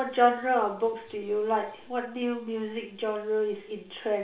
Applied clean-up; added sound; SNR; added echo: none; none; none; reverberation time 0.5 s.